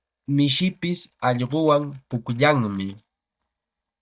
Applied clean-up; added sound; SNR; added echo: neural mask model DeepFilterNet 3.